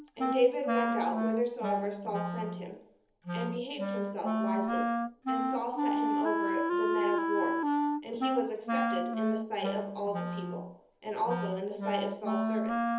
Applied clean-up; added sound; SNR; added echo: none; Wind instrument, woodwind instrument; -3 dB; reverberation time 0.7 s.